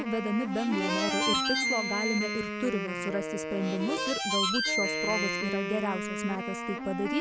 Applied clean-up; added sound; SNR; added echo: none; Harmonica + Wind instrument, woodwind instrument; -1 dB; none.